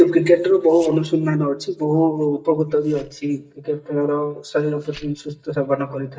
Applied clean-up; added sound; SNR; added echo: neural mask model DeepFilterNet 3.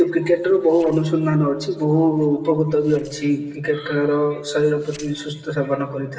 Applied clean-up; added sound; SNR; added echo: neural separator model SepFormer DNS4.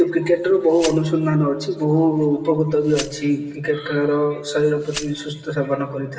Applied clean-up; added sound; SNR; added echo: none; Glass; 19 dB; reverberation time 1.3 s.